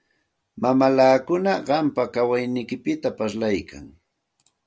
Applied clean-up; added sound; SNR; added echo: none; none; none; none.